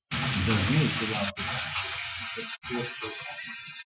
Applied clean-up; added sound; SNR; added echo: classical method Wiener filter.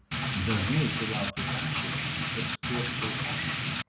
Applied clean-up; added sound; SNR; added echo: none; Rain; -3 dB; none.